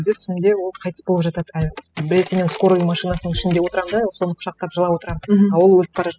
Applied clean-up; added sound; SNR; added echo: classical method spectral subtraction.